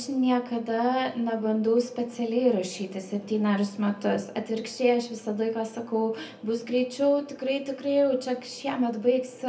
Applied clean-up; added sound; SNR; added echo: none; none; none; reverberation time 0.3 s.